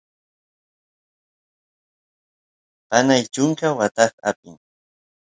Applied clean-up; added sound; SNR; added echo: none; none; none; none.